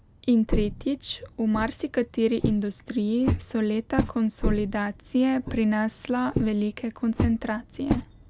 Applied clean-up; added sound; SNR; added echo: none; Walk, footsteps; 5 dB; none.